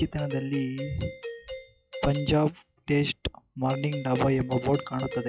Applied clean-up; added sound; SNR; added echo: classical method log-MMSE.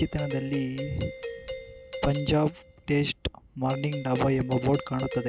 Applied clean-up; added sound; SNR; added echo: none; Doorbell; 11 dB; none.